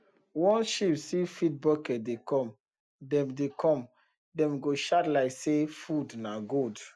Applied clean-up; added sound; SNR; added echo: none; none; none; none.